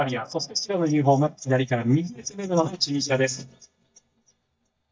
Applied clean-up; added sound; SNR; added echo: neural mask model DeepFilterNet 3.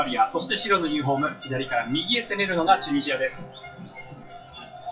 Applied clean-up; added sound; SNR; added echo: classical method WPE with log-MMSE.